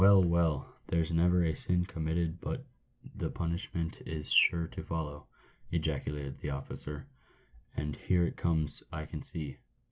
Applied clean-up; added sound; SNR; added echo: none; none; none; none.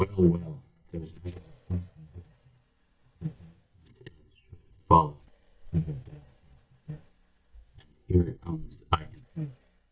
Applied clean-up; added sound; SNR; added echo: neural mask model DeepFilterNet 3.